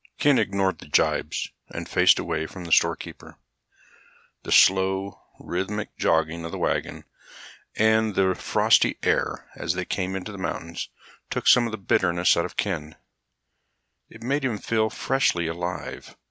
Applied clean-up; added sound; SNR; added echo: none; none; none; none.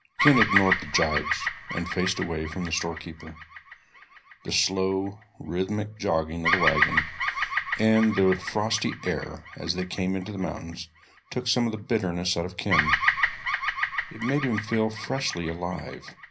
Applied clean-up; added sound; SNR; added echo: none; Bird vocalization, bird call, bird song; 2 dB; reverberation time 0.4 s.